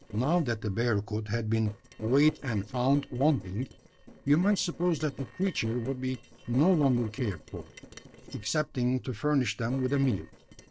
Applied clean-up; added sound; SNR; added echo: neural separator model SepFormer DNS4.